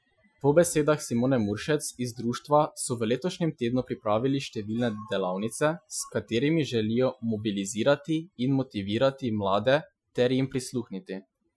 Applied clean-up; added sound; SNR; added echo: classical method Wiener filter.